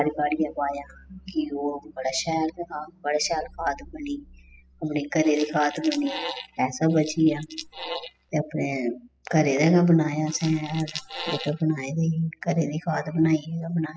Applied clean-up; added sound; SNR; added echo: classical method spectral subtraction.